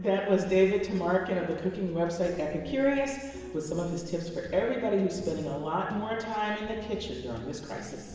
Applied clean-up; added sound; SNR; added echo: none; none; none; reverberation time 1.2 s.